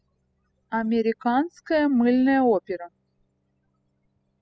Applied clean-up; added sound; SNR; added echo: classical method spectral subtraction.